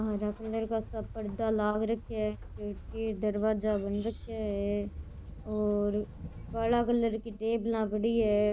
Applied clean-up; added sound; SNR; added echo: none; Train; 13 dB; none.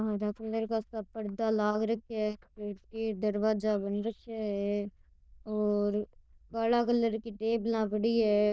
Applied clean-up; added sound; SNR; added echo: neural diffusion model UNIVERSE++.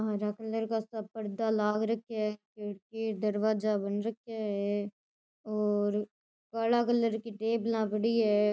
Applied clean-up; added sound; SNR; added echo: none; none; none; none.